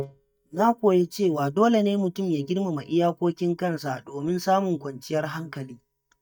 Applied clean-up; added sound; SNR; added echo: neural mask model DeepFilterNet 3.